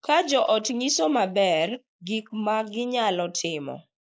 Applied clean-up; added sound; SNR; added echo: neural mask model Resemble Enhance denoiser.